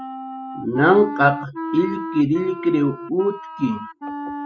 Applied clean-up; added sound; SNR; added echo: classical method spectral subtraction.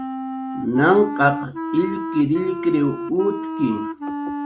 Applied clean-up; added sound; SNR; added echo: none; Wind instrument, woodwind instrument; 6 dB; none.